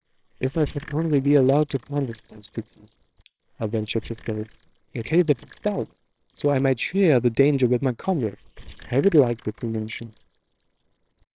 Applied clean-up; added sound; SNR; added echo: neural separator model SepFormer WHAMR!.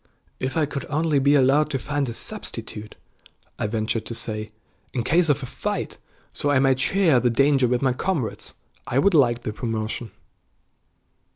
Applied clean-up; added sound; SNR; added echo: none; none; none; none.